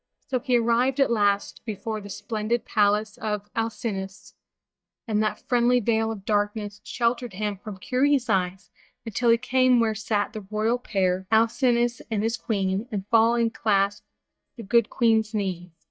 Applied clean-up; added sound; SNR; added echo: neural mask model DeepFilterNet 3.